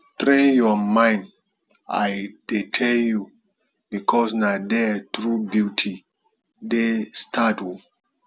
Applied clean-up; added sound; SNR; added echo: none; none; none; none.